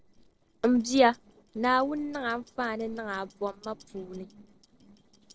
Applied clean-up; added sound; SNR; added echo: neural separator model SepFormer DNS4.